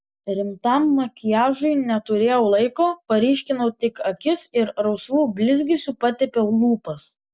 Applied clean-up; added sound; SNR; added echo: none; none; none; none.